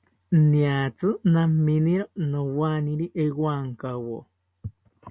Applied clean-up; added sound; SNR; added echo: none; none; none; none.